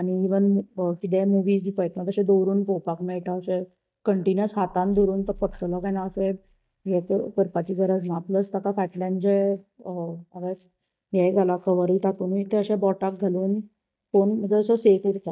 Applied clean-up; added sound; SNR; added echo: neural mask model DeepFilterNet 3.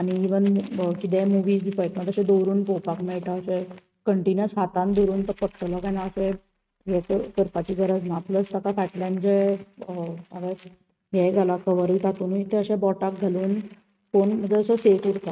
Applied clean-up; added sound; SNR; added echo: neural mask model RNNoise.